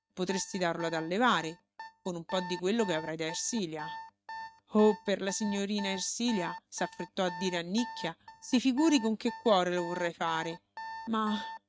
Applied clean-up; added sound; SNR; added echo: neural mask model RNNoise.